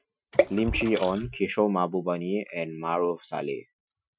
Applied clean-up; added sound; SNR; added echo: classical method Wiener filter.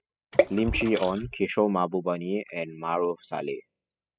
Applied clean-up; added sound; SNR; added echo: classical method spectral subtraction.